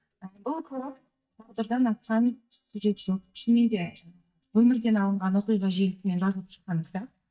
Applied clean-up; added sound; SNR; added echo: neural mask model DeepFilterNet 3.